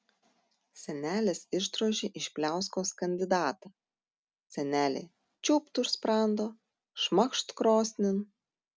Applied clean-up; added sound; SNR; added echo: none; none; none; none.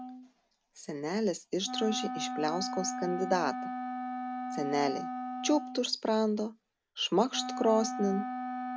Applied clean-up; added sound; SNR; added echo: none; Wind instrument, woodwind instrument; 6 dB; none.